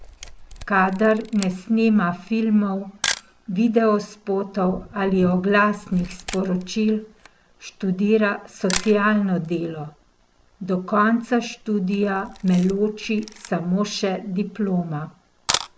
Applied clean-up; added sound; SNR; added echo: none; Camera; 14 dB; none.